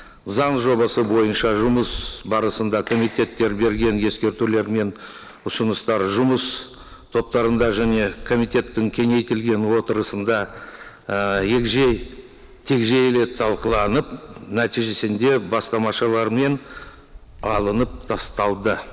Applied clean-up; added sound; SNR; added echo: none; Wind; 18 dB; none.